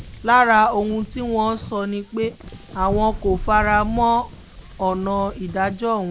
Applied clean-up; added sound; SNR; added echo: none; Wind; 12 dB; none.